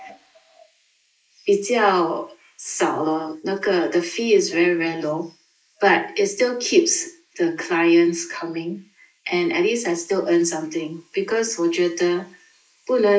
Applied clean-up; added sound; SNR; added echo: neural mask model Resemble Enhance denoiser.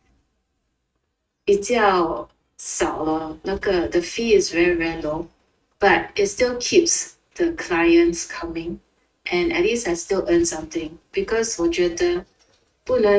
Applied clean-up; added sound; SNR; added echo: neural mask model RNNoise.